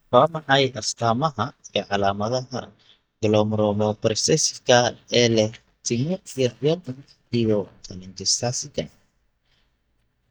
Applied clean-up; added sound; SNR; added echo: neural mask model DeepFilterNet 3.